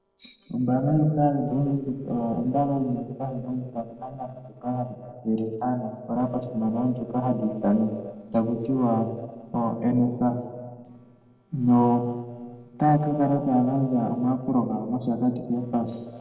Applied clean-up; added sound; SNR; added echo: neural separator model SepFormer DNS4.